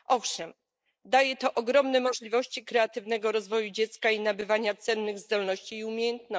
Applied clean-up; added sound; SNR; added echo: neural mask model Resemble Enhance denoiser.